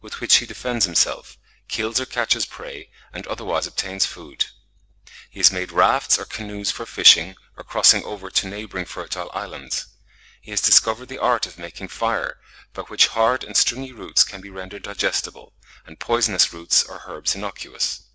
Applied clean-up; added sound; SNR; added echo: none; none; none; none.